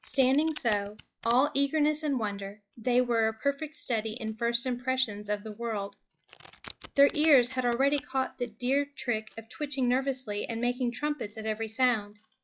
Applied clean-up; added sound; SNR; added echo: classical method log-MMSE.